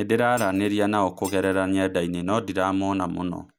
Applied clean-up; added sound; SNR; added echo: none; Shatter; 19 dB; none.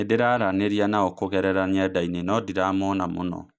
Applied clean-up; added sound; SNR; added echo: neural mask model DeepFilterNet 3.